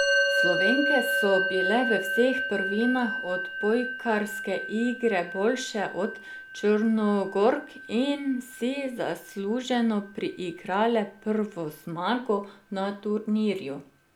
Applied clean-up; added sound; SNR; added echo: none; Musical instrument; 5 dB; none.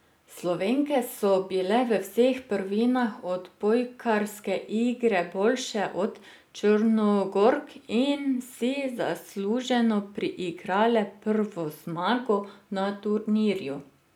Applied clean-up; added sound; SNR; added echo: none; none; none; none.